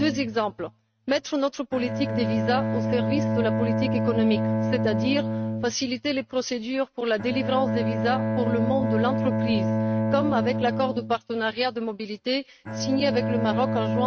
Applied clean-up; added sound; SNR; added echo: neural mask model RNNoise.